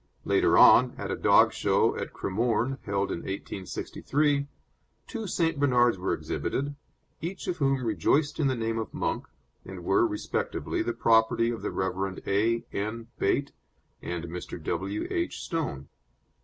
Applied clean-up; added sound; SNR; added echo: none; none; none; none.